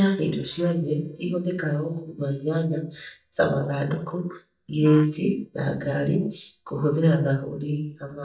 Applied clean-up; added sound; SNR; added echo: neural mask model DeepFilterNet 3.